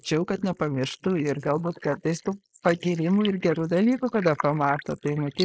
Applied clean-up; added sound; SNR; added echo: neural mask model Resemble Enhance denoiser.